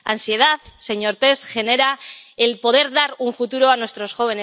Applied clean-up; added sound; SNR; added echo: none; none; none; none.